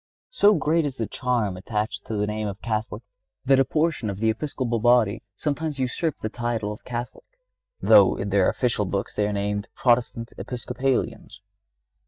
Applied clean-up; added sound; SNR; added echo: neural mask model DeepFilterNet 3.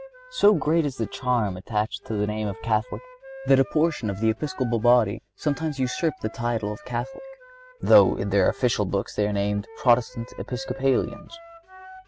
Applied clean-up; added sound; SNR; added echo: none; Wind instrument, woodwind instrument; 19 dB; none.